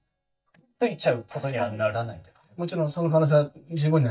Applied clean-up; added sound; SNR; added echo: neural mask model DeepFilterNet 3.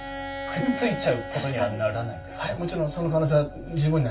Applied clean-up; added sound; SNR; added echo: none; Bowed string instrument; 11 dB; reverberation time 0.2 s.